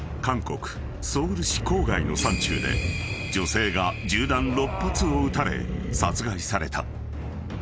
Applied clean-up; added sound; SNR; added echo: none; Animal; 5 dB; none.